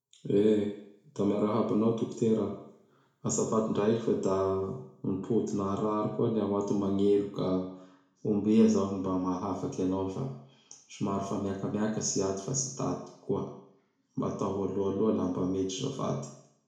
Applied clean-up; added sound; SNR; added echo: none; none; none; reverberation time 0.6 s.